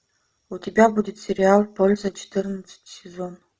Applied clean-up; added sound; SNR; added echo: none; none; none; none.